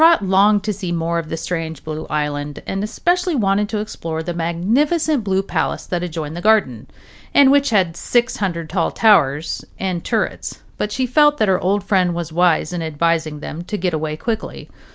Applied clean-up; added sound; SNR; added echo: none; none; none; none.